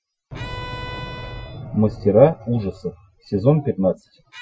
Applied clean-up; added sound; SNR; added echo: classical method Wiener filter.